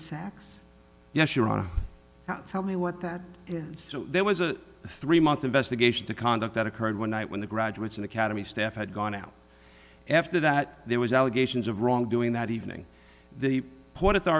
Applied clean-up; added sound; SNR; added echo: none; none; none; none.